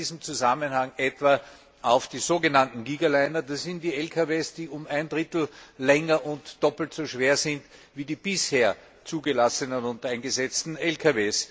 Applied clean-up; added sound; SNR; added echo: none; none; none; none.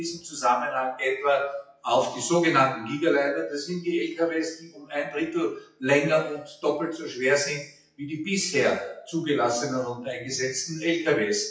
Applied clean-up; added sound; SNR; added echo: classical method WPE with log-MMSE.